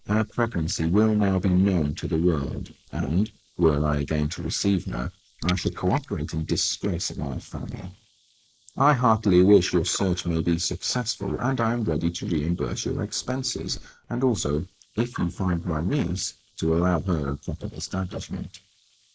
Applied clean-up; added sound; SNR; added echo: neural mask model Resemble Enhance denoiser.